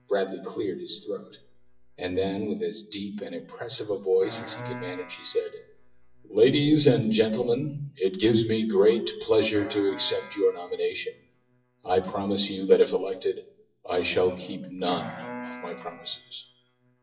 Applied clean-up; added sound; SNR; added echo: classical method WPE with log-MMSE.